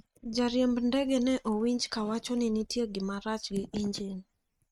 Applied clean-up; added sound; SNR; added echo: neural mask model RNNoise.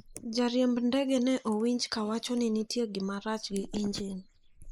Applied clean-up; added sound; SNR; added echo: neural mask model Resemble Enhance denoiser.